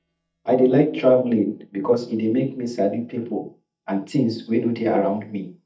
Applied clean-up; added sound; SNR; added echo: neural mask model DeepFilterNet 3.